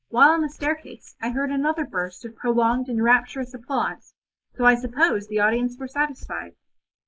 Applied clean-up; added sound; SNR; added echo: neural mask model Resemble Enhance denoiser.